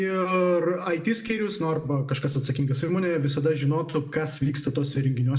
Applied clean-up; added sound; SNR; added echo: none; none; none; reverberation time 0.5 s.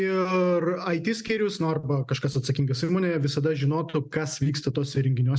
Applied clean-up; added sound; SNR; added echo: none; none; none; none.